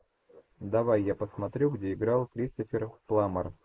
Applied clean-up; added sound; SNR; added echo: neural mask model Resemble Enhance denoiser.